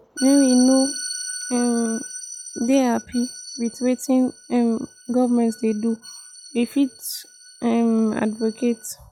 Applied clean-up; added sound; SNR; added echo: classical method log-MMSE.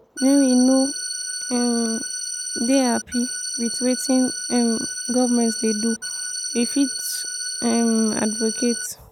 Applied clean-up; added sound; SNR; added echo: none; Organ; 6 dB; none.